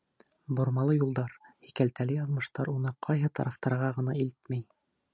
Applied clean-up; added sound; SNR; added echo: none; none; none; none.